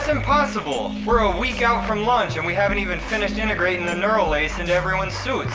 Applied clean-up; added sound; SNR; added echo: none; none; none; none.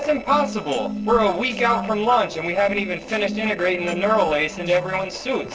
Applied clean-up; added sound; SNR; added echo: neural separator model SepFormer DNS4.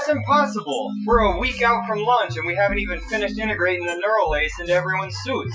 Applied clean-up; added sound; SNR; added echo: classical method Wiener filter.